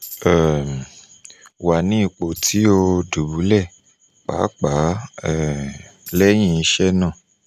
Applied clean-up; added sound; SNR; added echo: none; Tambourine; 20 dB; none.